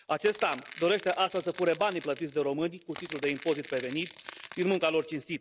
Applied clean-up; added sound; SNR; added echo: none; Crackle / Crushing; 15 dB; none.